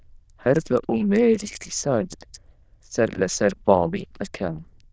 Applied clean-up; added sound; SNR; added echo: neural diffusion model UNIVERSE++.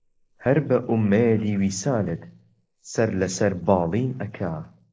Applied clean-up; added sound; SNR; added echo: neural mask model Resemble Enhance denoiser.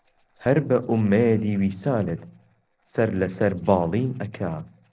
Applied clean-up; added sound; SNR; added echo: neural separator model SepFormer DNS4.